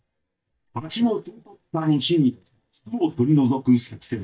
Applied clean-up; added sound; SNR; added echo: neural mask model DeepFilterNet 3.